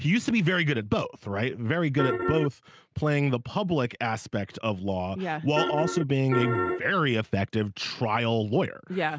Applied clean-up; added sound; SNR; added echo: neural mask model RNNoise.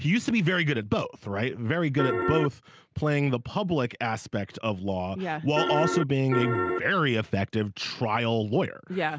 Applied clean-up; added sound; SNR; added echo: none; Piano; 0 dB; none.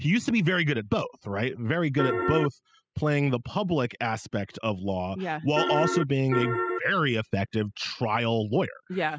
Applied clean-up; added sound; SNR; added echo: classical method spectral subtraction.